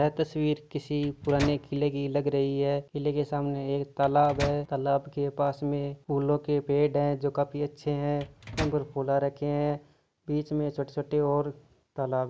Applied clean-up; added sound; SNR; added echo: none; Microwave oven; 12 dB; none.